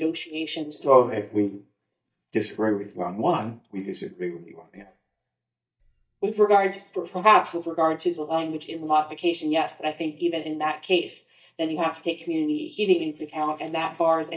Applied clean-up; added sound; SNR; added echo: neural mask model DeepFilterNet 3.